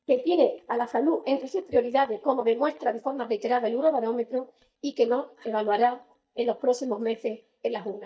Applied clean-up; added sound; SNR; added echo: neural mask model DeepFilterNet 3.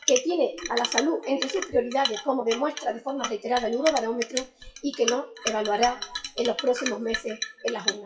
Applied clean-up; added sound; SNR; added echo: classical method WPE with log-MMSE.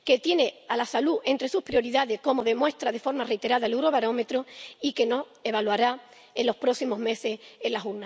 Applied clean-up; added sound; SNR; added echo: none; none; none; none.